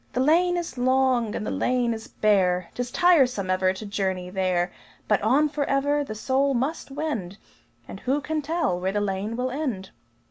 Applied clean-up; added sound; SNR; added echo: none; none; none; none.